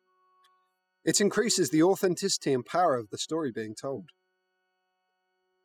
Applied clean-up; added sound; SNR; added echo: classical method spectral subtraction.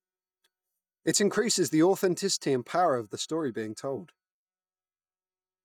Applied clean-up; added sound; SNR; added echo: neural mask model DeepFilterNet 3.